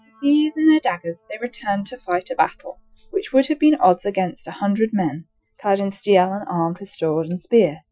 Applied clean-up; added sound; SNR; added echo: classical method Wiener filter.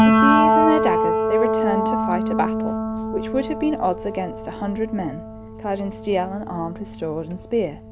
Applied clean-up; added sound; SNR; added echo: none; Piano; -3 dB; none.